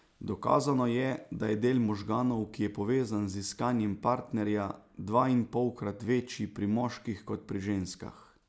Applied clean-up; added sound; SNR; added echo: none; none; none; none.